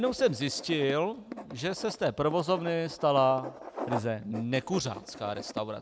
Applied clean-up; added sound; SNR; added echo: none; Writing; 12 dB; none.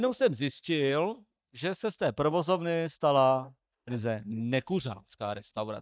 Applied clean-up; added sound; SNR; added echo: neural mask model DeepFilterNet 3.